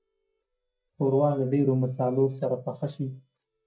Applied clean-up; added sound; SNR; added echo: neural mask model DeepFilterNet 3.